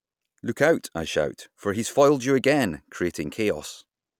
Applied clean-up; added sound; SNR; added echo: none; none; none; none.